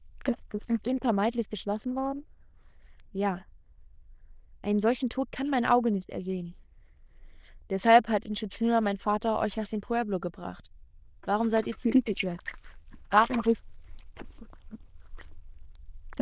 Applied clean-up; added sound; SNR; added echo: neural diffusion model UNIVERSE++.